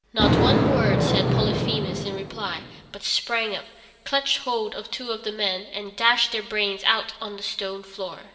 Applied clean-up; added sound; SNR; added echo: none; Thunder; 0 dB; reverberation time 2.5 s.